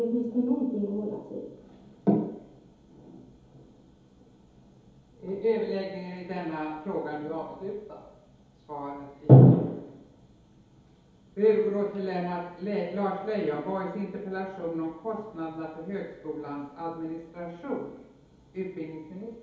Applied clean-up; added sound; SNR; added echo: none; none; none; reverberation time 2.2 s.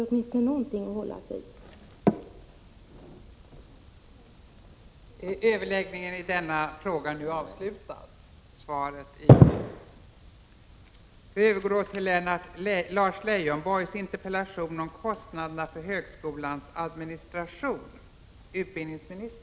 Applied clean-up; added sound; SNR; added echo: none; none; none; none.